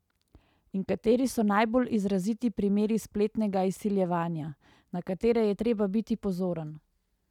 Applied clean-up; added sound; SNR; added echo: none; none; none; none.